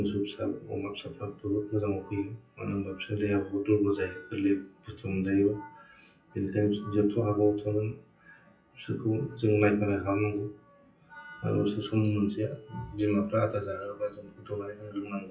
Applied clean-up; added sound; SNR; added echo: classical method WPE with log-MMSE.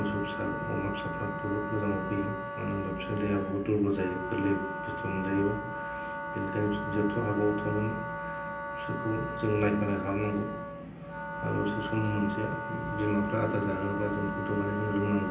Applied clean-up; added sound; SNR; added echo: none; Wind instrument, woodwind instrument; 6 dB; reverberation time 0.6 s.